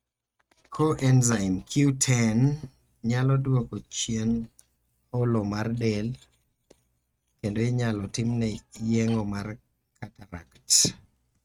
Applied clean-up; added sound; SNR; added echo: neural mask model RNNoise.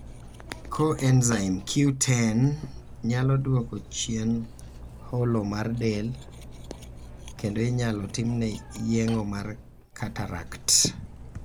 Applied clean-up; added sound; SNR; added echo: none; Cutlery, silverware; 15 dB; none.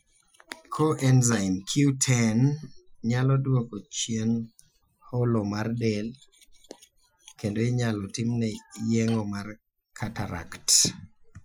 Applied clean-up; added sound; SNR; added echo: classical method Wiener filter.